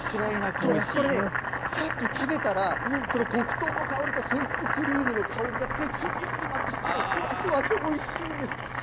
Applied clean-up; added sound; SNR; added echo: none; Boiling; 1 dB; none.